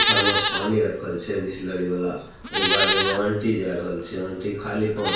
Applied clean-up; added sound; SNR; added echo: none; Livestock, farm animals, working animals; -1 dB; reverberation time 0.5 s.